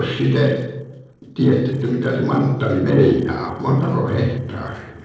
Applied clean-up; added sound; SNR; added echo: neural separator model SepFormer DNS4.